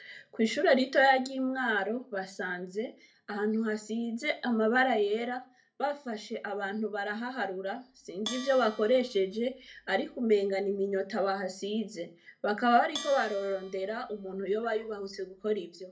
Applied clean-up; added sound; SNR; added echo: none; Bell; 17 dB; reverberation time 0.3 s.